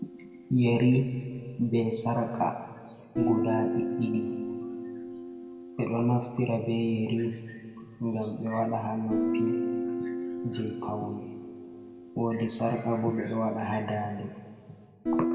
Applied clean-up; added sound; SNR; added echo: none; Guitar; 5 dB; reverberation time 2.0 s.